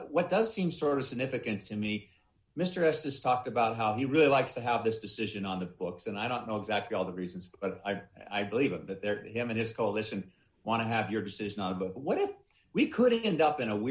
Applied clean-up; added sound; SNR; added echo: none; none; none; none.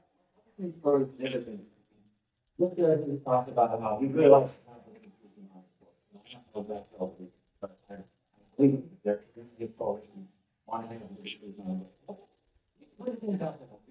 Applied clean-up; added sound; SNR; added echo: neural mask model DeepFilterNet 3.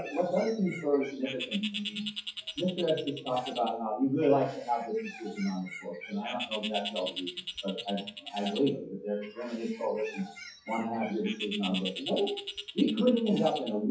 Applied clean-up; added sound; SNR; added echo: classical method WPE with log-MMSE.